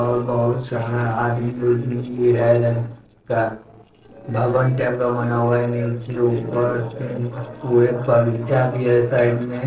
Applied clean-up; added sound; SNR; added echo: neural separator model SepFormer DNS4.